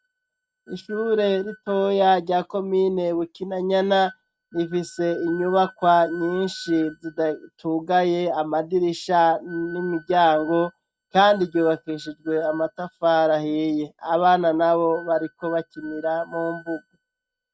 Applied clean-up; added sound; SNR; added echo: neural mask model RNNoise.